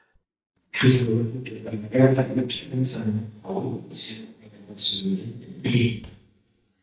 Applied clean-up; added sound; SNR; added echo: neural mask model DeepFilterNet 3.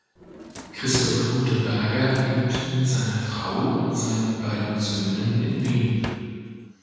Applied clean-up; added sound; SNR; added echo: none; Drawer open or close; 16 dB; reverberation time 2.1 s.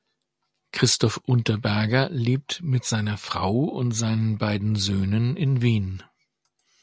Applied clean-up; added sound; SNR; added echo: none; none; none; none.